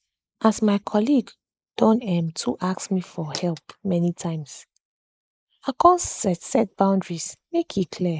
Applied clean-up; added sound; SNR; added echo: neural mask model Resemble Enhance denoiser.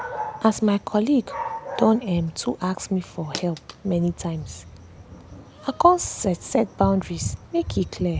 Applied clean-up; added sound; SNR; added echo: none; Dog; 11 dB; none.